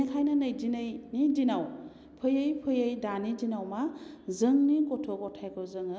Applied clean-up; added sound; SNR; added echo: none; none; none; none.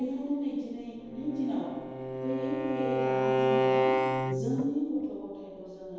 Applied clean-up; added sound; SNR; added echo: none; Bowed string instrument; -3 dB; reverberation time 1.2 s.